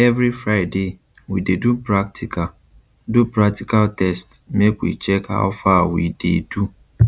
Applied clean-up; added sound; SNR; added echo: none; none; none; none.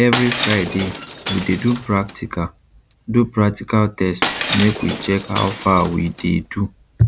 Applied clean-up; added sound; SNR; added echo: none; Shatter; 8 dB; none.